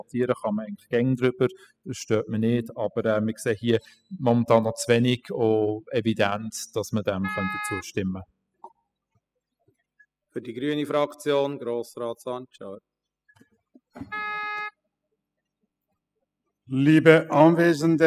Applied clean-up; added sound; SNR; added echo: classical method spectral subtraction.